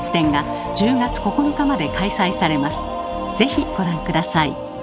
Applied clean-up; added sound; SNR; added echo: none; none; none; none.